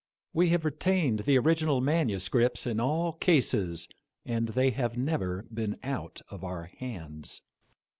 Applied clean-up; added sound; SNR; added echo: none; none; none; none.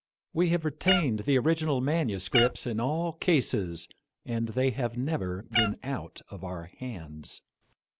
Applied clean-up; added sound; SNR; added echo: none; Meow; 4 dB; none.